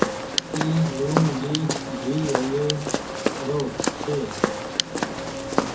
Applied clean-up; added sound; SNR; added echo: none; Walk, footsteps; 0 dB; reverberation time 0.3 s.